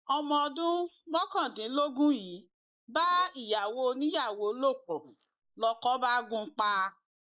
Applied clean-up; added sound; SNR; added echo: neural mask model Resemble Enhance denoiser.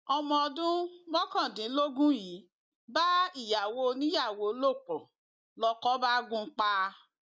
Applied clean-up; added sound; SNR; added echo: none; none; none; none.